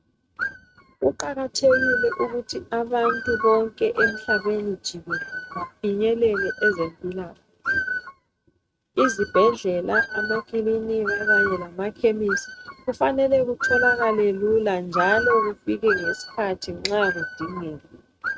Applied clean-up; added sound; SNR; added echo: neural mask model RNNoise.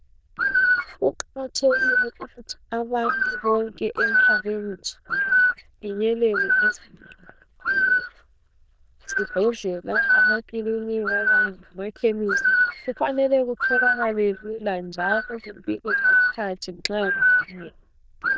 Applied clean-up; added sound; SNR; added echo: neural diffusion model UNIVERSE++.